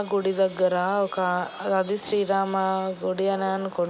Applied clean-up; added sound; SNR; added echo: none; none; none; none.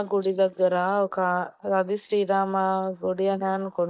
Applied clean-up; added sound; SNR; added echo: neural mask model DeepFilterNet 3.